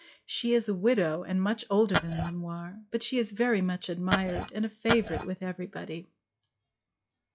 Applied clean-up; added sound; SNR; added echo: classical method log-MMSE.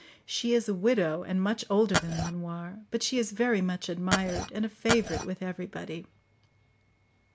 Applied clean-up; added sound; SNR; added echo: none; Glass; 0 dB; none.